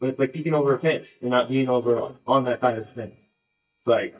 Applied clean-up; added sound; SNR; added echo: neural mask model DeepFilterNet 3.